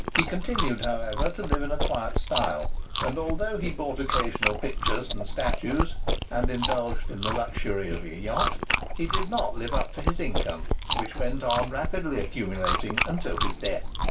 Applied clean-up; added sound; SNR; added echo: none; Chewing, mastication; -4 dB; reverberation time 0.2 s.